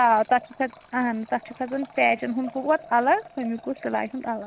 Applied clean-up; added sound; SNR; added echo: none; Liquid; 20 dB; none.